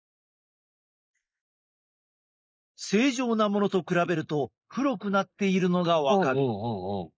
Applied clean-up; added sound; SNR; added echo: neural mask model Resemble Enhance denoiser.